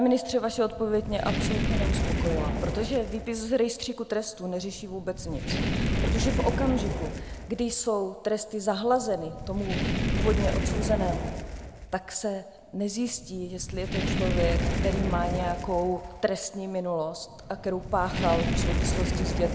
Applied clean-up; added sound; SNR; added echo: none; Fire; 0 dB; none.